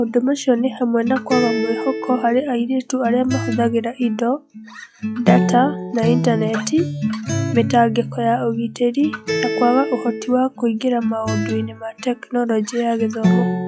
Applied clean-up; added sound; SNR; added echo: classical method log-MMSE.